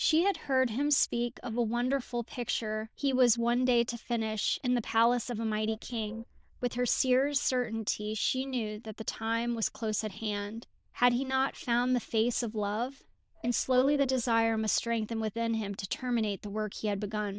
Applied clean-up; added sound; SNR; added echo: neural diffusion model UNIVERSE++.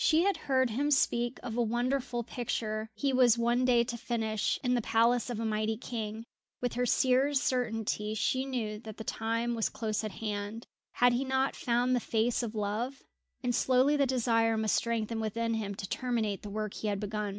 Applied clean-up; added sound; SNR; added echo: none; none; none; none.